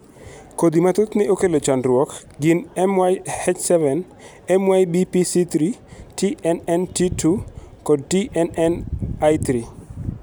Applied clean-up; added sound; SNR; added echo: none; none; none; none.